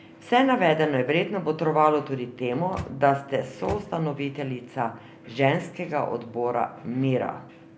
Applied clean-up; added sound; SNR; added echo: none; Microwave oven; 15 dB; none.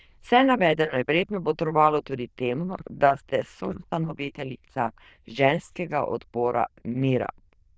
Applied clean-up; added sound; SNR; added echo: neural diffusion model UNIVERSE++.